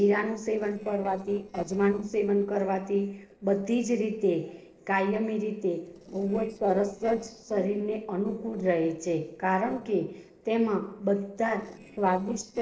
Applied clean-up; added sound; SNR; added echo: neural separator model SepFormer DNS4.